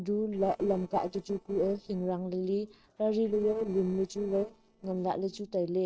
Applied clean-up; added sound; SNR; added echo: neural separator model SepFormer DNS4.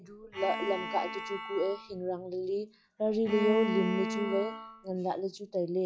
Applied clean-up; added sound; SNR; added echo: classical method log-MMSE.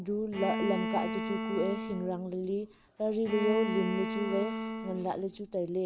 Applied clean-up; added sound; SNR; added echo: none; Bowed string instrument; 4 dB; none.